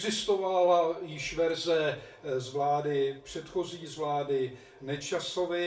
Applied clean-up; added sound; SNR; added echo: none; none; none; reverberation time 0.3 s.